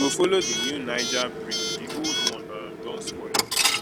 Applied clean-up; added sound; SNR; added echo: none; Coin (dropping) / Alarm; -1 dB; none.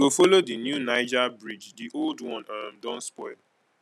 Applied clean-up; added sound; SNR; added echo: none; none; none; none.